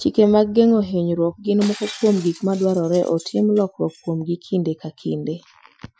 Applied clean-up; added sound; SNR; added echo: classical method Wiener filter.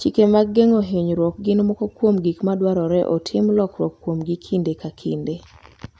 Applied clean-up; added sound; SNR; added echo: none; none; none; none.